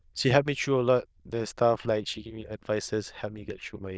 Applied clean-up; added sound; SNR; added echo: neural diffusion model UNIVERSE++.